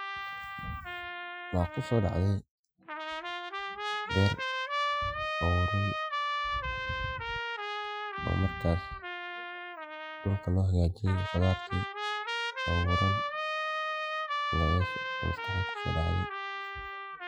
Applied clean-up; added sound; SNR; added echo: classical method Wiener filter.